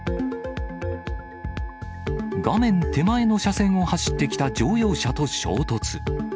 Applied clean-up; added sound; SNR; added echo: none; Wind instrument, woodwind instrument; 19 dB; none.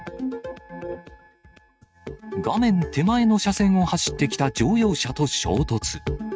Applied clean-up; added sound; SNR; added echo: neural mask model RNNoise.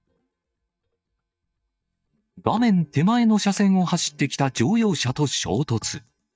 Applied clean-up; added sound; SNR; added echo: neural mask model DeepFilterNet 3.